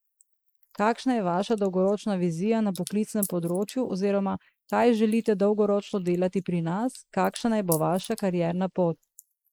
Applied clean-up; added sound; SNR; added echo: neural mask model Resemble Enhance denoiser.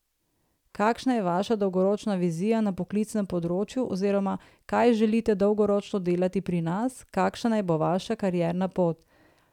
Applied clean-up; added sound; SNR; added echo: none; none; none; none.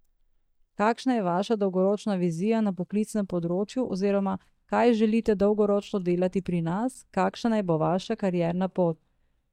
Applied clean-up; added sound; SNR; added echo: neural mask model DeepFilterNet 3.